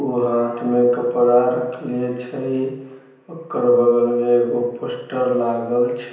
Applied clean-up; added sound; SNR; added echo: none; none; none; reverberation time 0.9 s.